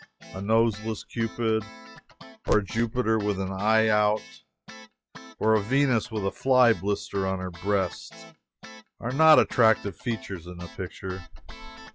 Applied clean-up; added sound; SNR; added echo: classical method log-MMSE.